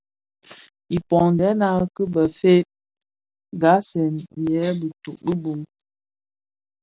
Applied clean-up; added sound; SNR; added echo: none; none; none; none.